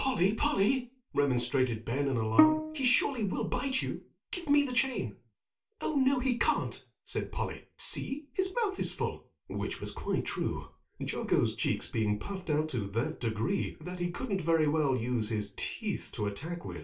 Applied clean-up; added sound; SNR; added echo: none; Bowed string instrument; 0 dB; reverberation time 0.3 s.